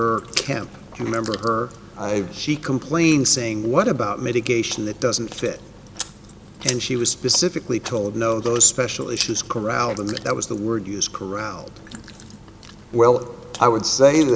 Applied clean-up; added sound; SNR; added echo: none; Chewing, mastication; 15 dB; none.